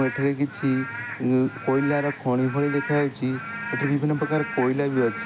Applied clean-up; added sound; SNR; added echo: none; Rain / Frog; 11 dB; none.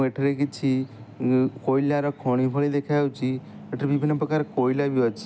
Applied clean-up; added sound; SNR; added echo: none; none; none; none.